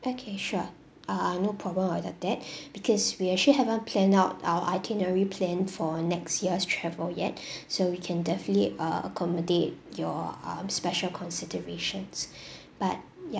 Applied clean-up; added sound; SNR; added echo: none; none; none; none.